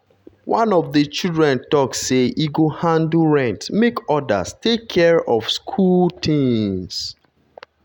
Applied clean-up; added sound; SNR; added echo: none; none; none; none.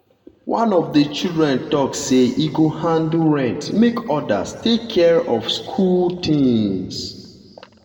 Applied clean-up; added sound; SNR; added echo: none; none; none; reverberation time 1.4 s.